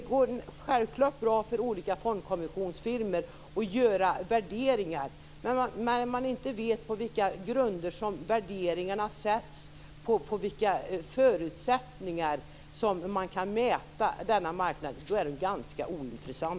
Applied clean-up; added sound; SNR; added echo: none; Rattle (instrument); 13 dB; none.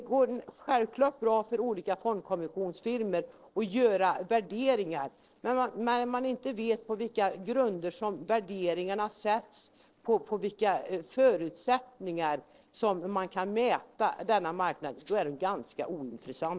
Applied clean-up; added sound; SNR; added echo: neural separator model SepFormer DNS4.